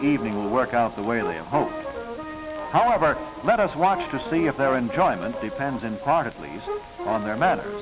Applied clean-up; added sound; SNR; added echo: none; none; none; none.